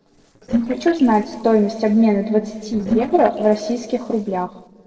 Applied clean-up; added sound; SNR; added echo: neural separator model SepFormer DNS4.